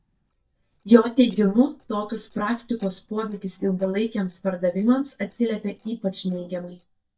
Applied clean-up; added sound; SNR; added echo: neural mask model DeepFilterNet 3.